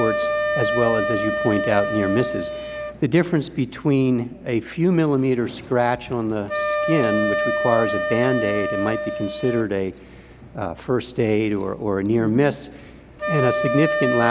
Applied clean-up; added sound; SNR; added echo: none; Wind instrument, woodwind instrument; 4 dB; none.